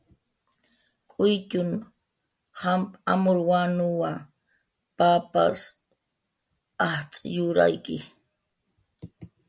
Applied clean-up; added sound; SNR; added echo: none; none; none; none.